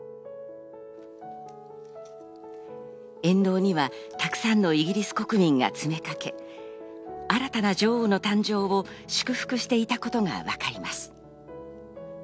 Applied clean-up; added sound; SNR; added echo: none; none; none; none.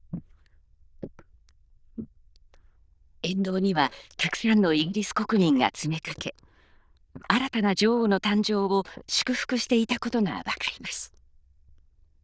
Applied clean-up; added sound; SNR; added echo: neural diffusion model UNIVERSE++.